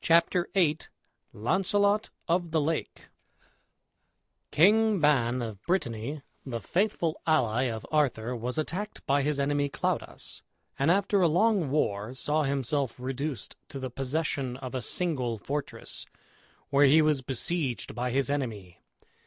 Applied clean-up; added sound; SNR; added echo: none; none; none; none.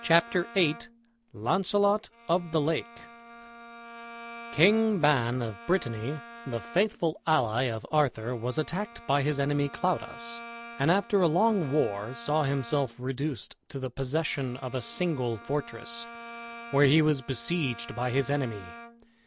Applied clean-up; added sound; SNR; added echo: none; Bowed string instrument; 18 dB; none.